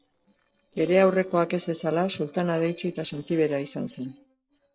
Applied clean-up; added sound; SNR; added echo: neural separator model SepFormer DNS4.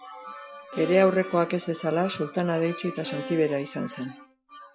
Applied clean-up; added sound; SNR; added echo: none; Bowed string instrument; 14 dB; none.